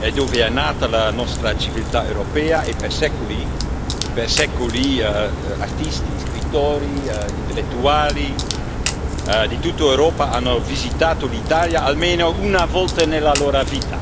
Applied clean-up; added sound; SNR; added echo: none; Crack; 3 dB; none.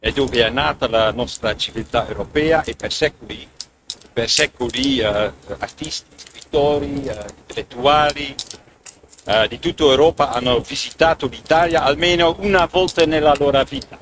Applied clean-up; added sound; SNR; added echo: neural mask model RNNoise.